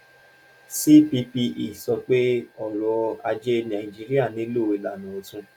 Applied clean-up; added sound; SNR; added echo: none; none; none; none.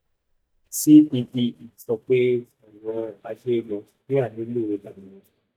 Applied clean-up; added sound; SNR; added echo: neural mask model DeepFilterNet 3.